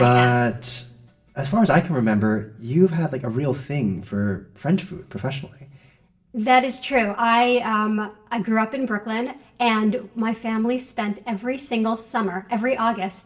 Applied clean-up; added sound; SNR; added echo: none; none; none; reverberation time 0.5 s.